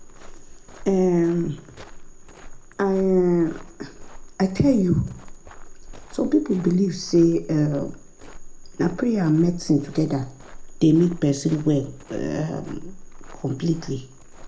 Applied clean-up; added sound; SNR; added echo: none; Walk, footsteps; 15 dB; reverberation time 0.3 s.